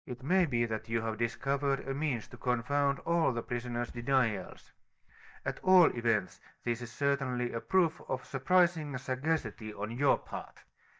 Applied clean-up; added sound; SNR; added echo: neural mask model DeepFilterNet 3.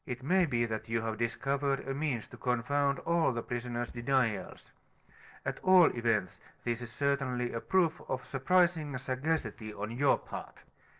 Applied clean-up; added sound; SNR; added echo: neural separator model SepFormer DNS4.